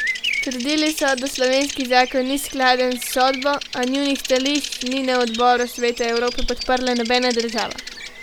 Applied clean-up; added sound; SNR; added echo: none; Bird vocalization, bird call, bird song; 9 dB; none.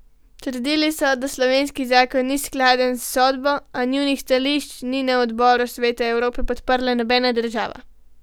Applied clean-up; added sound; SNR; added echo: none; none; none; none.